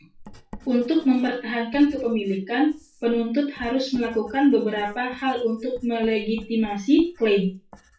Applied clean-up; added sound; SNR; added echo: classical method WPE with log-MMSE.